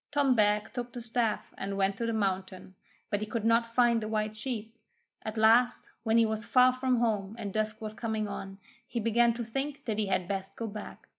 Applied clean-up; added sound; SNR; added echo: none; none; none; none.